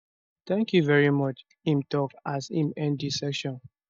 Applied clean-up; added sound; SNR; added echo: neural mask model DeepFilterNet 3.